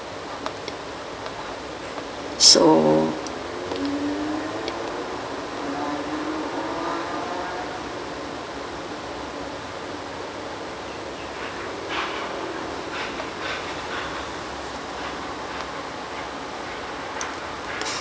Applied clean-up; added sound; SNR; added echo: none; none; none; none.